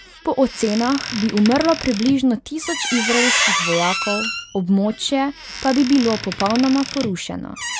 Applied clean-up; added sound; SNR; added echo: none; Squeak; 6 dB; none.